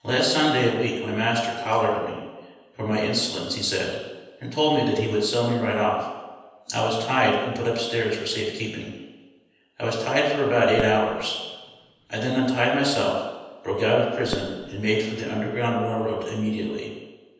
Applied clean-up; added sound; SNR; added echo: none; Fireworks; 16 dB; reverberation time 1.1 s.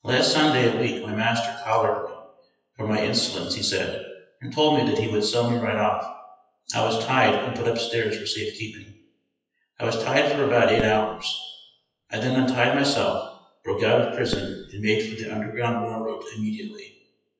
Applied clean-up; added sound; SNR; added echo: classical method WPE with log-MMSE.